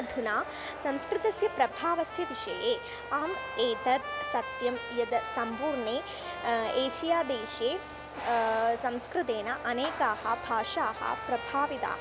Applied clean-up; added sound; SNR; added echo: none; Trumpet; 11 dB; none.